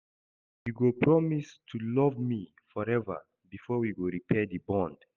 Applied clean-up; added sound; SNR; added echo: none; none; none; none.